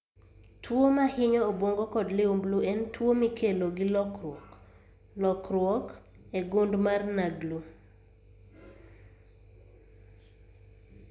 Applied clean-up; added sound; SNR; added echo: none; none; none; none.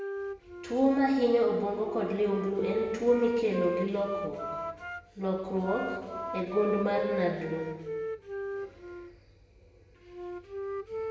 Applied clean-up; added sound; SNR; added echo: none; Wind instrument, woodwind instrument; 7 dB; reverberation time 1.2 s.